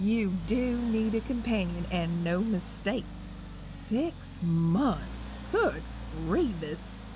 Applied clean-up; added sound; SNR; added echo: none; Accelerating, revving, vroom; 10 dB; none.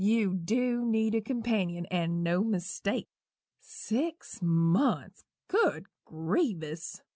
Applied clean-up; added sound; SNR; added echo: none; none; none; none.